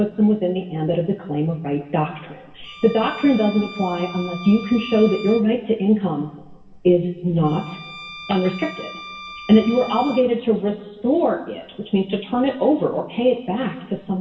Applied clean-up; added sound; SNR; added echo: none; Bowed string instrument; 17 dB; reverberation time 1.0 s.